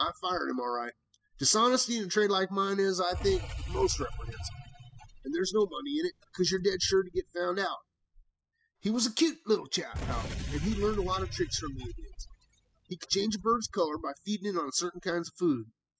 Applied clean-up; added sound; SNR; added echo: classical method spectral subtraction.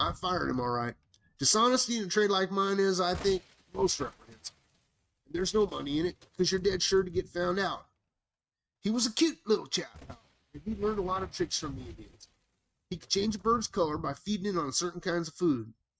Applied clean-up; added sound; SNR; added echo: neural mask model RNNoise.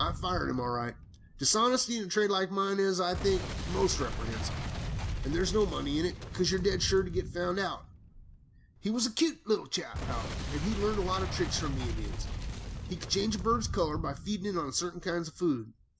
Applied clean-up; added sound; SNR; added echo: none; Boom; 6 dB; none.